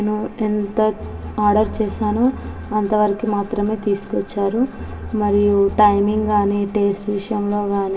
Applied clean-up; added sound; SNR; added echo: none; Bowed string instrument; 12 dB; reverberation time 1.4 s.